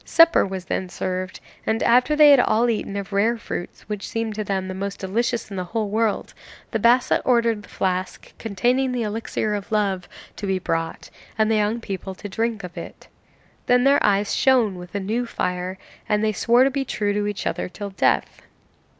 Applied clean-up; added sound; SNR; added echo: none; none; none; none.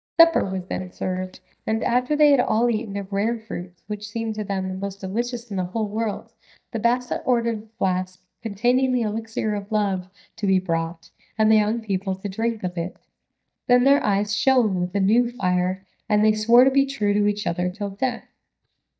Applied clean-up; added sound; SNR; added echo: neural mask model DeepFilterNet 3.